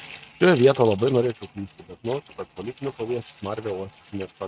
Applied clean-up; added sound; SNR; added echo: neural mask model RNNoise.